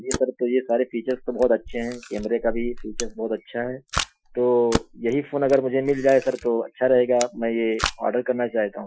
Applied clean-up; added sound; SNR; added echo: classical method Wiener filter.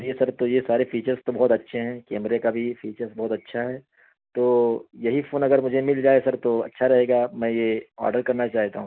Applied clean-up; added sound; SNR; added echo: none; none; none; none.